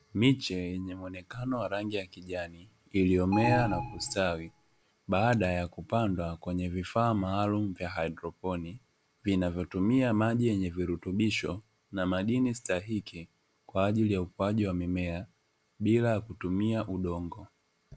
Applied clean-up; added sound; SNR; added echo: none; Alarm; 4 dB; none.